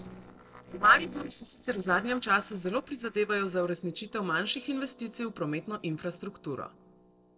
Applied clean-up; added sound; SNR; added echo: neural separator model SepFormer DNS4.